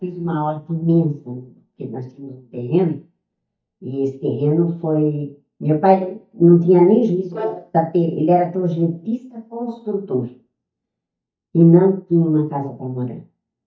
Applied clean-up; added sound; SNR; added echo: neural mask model DeepFilterNet 3.